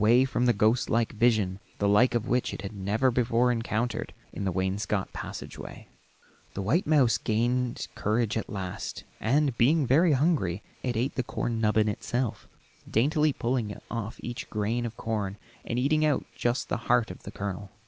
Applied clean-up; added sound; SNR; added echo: none; none; none; none.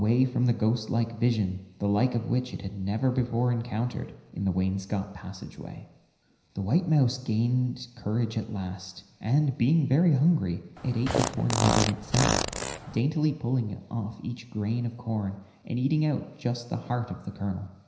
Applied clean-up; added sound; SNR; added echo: none; Fart; 1 dB; reverberation time 0.9 s.